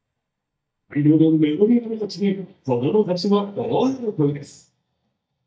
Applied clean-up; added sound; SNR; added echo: neural mask model DeepFilterNet 3.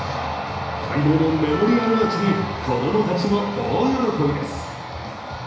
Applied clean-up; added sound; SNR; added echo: none; Wind instrument, woodwind instrument; 12 dB; reverberation time 1.0 s.